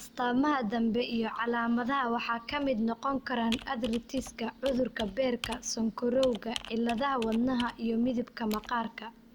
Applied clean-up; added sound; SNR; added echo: none; Computer keyboard; 16 dB; none.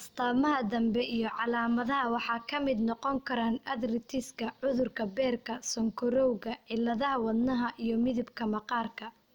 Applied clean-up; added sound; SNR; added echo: none; none; none; none.